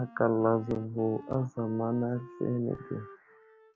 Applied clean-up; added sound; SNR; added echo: none; Wind instrument, woodwind instrument; 19 dB; none.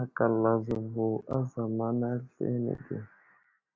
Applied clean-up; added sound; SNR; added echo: none; none; none; none.